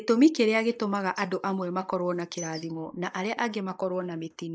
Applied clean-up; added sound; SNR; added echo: neural mask model Resemble Enhance denoiser.